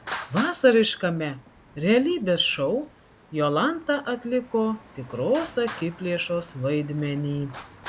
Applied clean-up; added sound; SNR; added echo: none; Traffic noise, roadway noise; 17 dB; none.